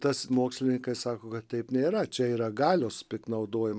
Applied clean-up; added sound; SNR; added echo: none; none; none; none.